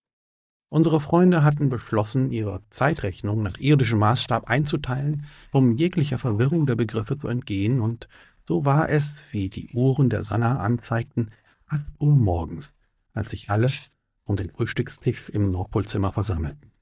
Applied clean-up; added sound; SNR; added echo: neural mask model DeepFilterNet 3.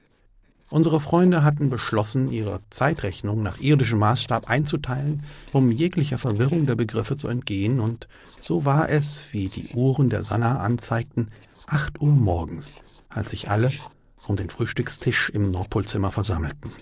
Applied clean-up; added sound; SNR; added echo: neural separator model SepFormer DNS4.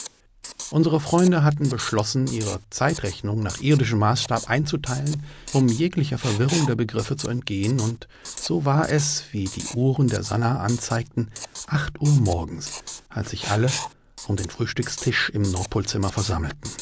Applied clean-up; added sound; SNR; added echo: none; Writing; 14 dB; none.